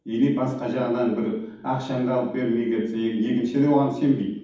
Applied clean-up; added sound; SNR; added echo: none; none; none; reverberation time 1.2 s.